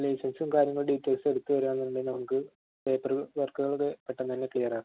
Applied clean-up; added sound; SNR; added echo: none; none; none; none.